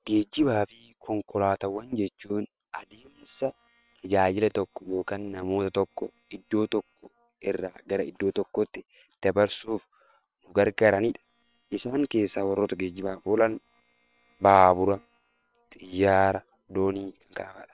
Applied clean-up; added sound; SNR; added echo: neural separator model SepFormer WHAM!.